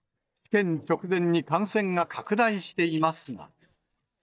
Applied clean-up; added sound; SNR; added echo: neural mask model DeepFilterNet 3.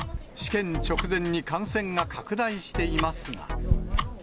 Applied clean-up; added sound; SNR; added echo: none; Tick-tock; 5 dB; none.